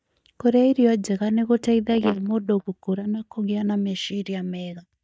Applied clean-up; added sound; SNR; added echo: neural mask model DeepFilterNet 3.